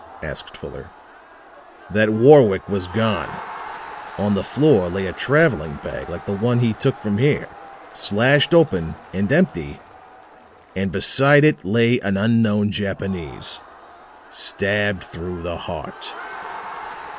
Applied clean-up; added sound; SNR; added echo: none; Crowd; 18 dB; none.